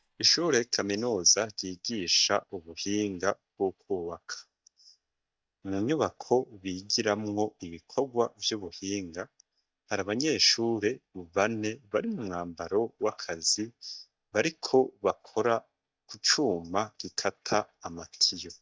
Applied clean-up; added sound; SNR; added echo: neural mask model DeepFilterNet 3.